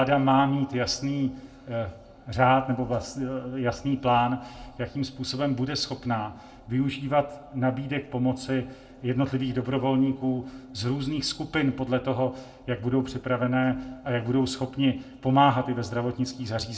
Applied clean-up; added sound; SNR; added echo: none; none; none; reverberation time 0.2 s.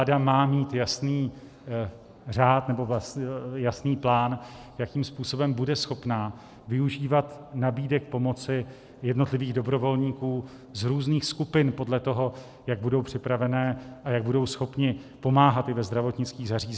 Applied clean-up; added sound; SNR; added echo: none; none; none; none.